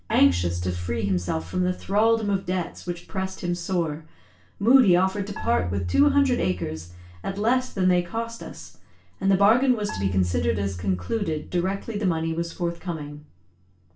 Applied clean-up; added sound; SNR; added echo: none; Marimba, xylophone; 9 dB; reverberation time 0.3 s.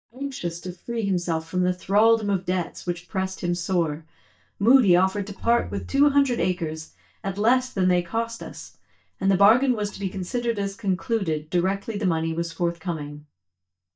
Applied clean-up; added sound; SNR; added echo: neural mask model DeepFilterNet 3.